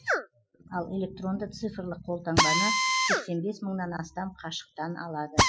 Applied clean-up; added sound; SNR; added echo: classical method Wiener filter.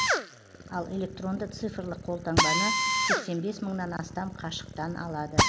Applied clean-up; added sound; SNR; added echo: none; Drill; -4 dB; none.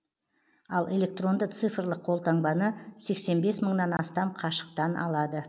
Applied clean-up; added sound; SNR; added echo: none; none; none; none.